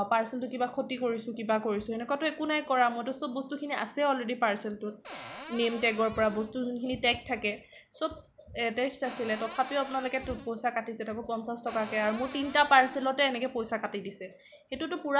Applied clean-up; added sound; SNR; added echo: none; Cupboard open or close; 14 dB; none.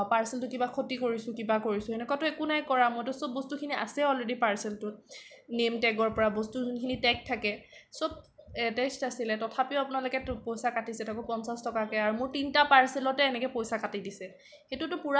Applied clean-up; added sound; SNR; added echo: none; none; none; none.